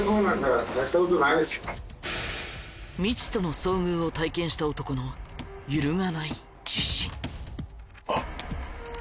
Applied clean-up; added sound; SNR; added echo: none; none; none; none.